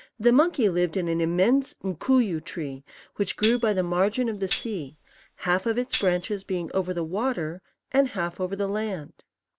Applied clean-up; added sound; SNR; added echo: none; Tambourine; 12 dB; none.